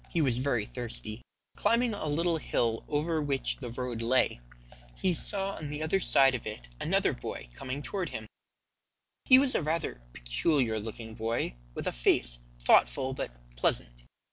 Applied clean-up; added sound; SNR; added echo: none; none; none; none.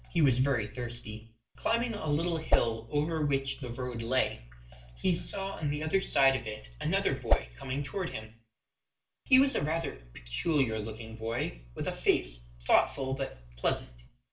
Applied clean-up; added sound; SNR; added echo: none; Whoosh, swoosh, swish; -4 dB; reverberation time 0.3 s.